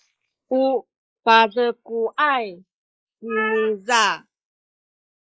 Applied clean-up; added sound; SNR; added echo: neural mask model Resemble Enhance denoiser.